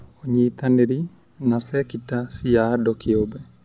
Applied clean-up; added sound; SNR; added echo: none; none; none; none.